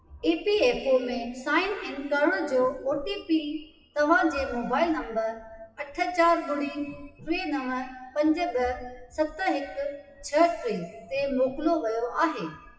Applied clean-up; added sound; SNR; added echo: classical method WPE with log-MMSE.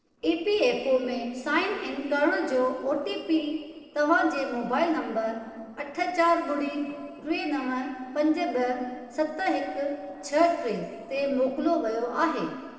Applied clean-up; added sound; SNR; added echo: neural separator model SepFormer DNS4.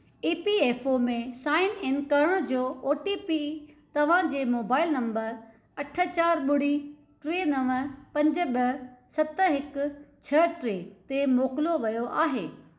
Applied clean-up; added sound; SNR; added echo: none; none; none; none.